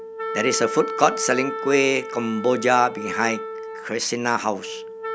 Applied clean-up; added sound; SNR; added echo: none; Wind instrument, woodwind instrument; 8 dB; none.